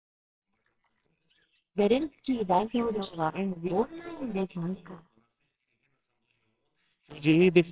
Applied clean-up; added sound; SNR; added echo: neural separator model SepFormer WHAMR!.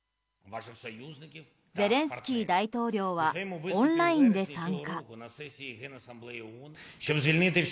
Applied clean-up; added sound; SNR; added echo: none; none; none; none.